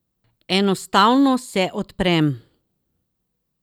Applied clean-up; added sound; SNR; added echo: none; none; none; none.